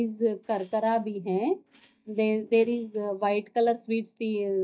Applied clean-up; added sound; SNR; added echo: neural mask model DeepFilterNet 3.